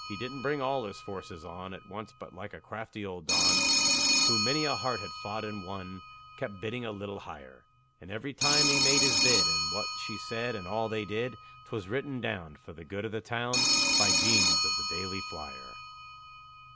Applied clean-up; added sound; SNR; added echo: none; Telephone; -5 dB; none.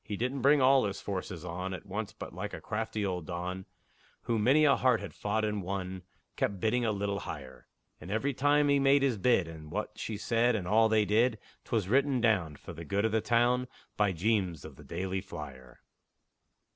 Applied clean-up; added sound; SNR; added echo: none; none; none; none.